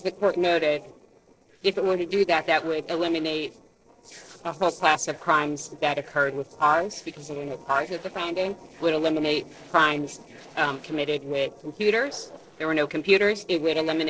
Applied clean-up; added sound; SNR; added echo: neural separator model SepFormer DNS4.